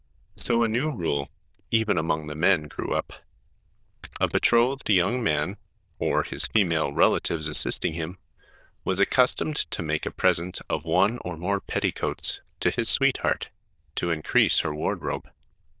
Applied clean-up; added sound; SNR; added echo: neural diffusion model UNIVERSE++.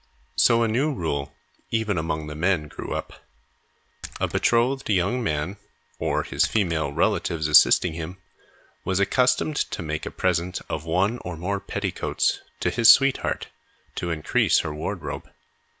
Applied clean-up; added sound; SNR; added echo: none; Splash, splatter; 16 dB; none.